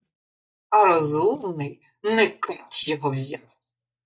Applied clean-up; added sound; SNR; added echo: neural mask model DeepFilterNet 3.